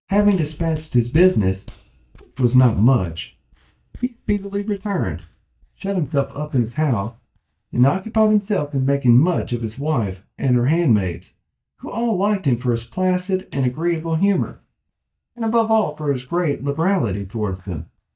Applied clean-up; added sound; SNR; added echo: neural mask model DeepFilterNet 3.